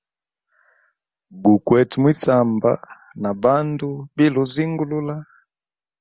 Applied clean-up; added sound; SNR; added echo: none; none; none; none.